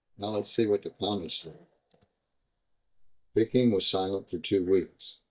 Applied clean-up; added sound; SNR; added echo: neural mask model DeepFilterNet 3.